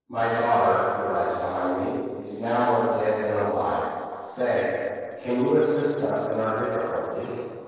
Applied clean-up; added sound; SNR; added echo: neural separator model SepFormer DNS4.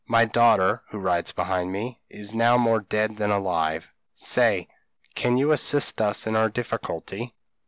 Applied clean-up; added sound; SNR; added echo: none; none; none; none.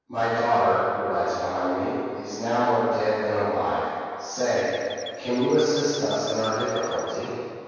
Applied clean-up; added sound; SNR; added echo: none; Chirp, tweet; 16 dB; reverberation time 2.2 s.